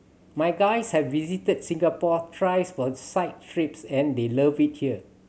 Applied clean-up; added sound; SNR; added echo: none; none; none; none.